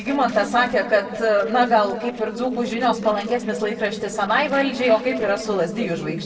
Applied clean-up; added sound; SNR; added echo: neural separator model SepFormer DNS4.